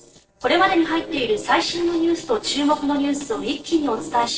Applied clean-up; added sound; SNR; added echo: neural separator model SepFormer DNS4.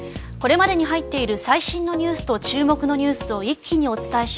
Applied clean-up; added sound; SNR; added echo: none; none; none; none.